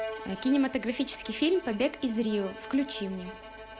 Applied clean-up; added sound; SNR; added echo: none; Bowed string instrument; 13 dB; none.